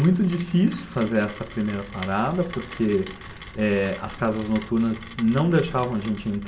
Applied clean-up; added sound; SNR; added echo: none; Rain; 17 dB; reverberation time 0.6 s.